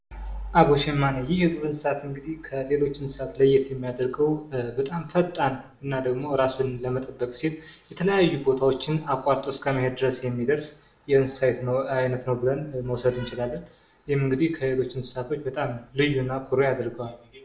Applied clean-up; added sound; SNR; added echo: none; none; none; reverberation time 0.5 s.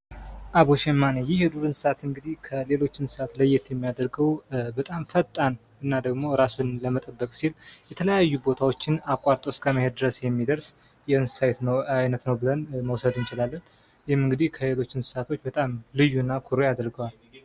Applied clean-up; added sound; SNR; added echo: none; none; none; none.